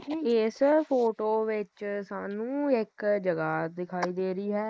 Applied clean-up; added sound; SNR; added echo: neural mask model Resemble Enhance denoiser.